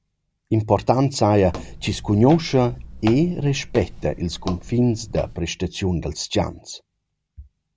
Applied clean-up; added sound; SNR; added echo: none; Walk, footsteps; 14 dB; none.